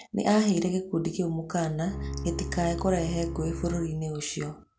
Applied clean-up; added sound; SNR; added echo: none; Bowed string instrument; 8 dB; none.